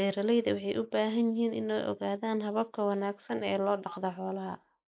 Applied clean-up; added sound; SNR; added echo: neural mask model Resemble Enhance denoiser.